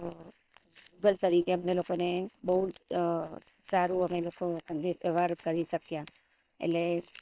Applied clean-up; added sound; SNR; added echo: neural separator model SepFormer WHAM!.